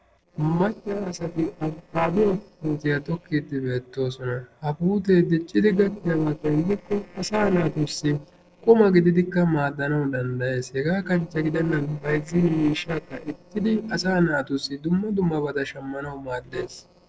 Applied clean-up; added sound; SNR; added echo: neural separator model SepFormer DNS4.